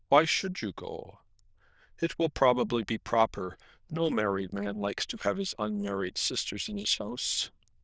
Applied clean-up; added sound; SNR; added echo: neural diffusion model UNIVERSE++.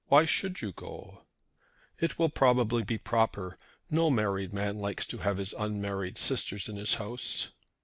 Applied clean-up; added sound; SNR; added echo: neural mask model Resemble Enhance denoiser.